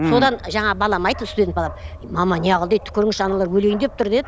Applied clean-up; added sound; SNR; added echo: none; Bark; 15 dB; none.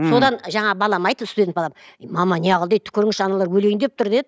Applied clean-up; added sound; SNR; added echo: none; none; none; none.